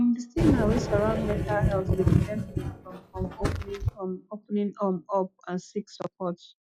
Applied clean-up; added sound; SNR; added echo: classical method log-MMSE.